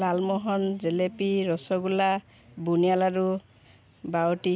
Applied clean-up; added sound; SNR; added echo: none; none; none; none.